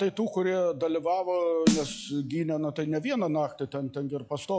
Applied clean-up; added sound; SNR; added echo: classical method log-MMSE.